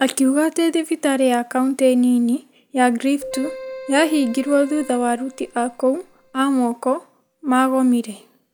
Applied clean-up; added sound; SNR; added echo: none; Keyboard (musical) + Keyboard (musical); 20 dB; none.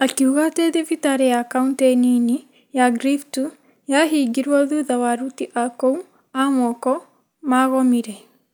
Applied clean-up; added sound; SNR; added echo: none; none; none; none.